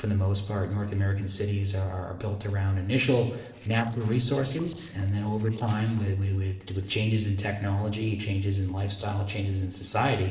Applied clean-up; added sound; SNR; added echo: neural separator model SepFormer DNS4.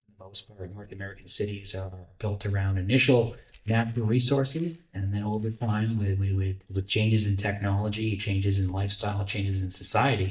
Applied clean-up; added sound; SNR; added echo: neural mask model DeepFilterNet 3.